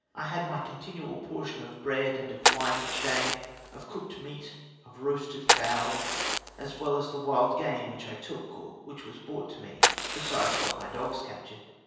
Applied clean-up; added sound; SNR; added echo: none; Fire; -5 dB; reverberation time 1.2 s.